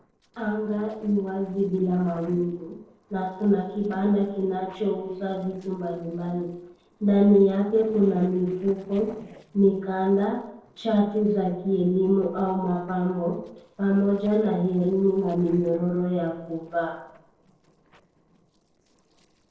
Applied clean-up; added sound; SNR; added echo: neural separator model SepFormer DNS4.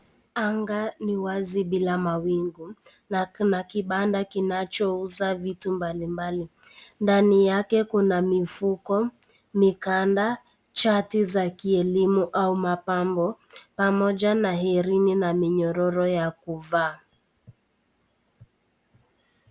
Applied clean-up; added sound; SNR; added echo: none; none; none; none.